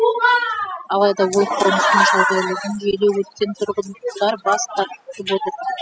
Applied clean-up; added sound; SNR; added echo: classical method spectral subtraction.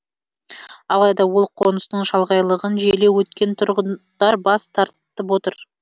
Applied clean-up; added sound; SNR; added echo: none; none; none; none.